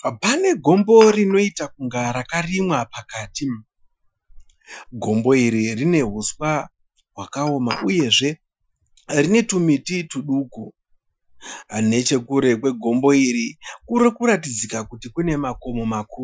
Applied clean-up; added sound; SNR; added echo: classical method Wiener filter.